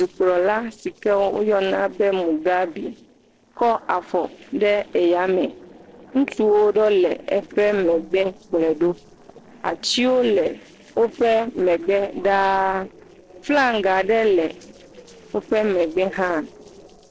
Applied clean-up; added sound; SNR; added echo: neural separator model SepFormer DNS4.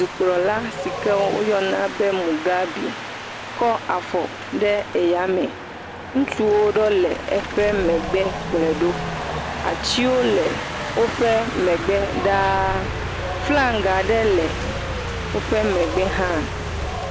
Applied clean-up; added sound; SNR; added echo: none; Motor vehicle (road) + Wind; 6 dB; none.